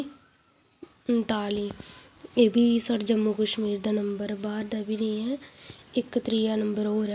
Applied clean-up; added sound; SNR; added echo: none; none; none; none.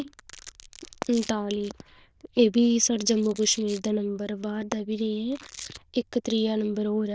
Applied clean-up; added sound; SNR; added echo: neural diffusion model UNIVERSE++.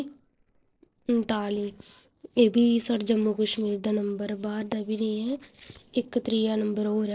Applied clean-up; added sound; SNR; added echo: neural separator model SepFormer DNS4.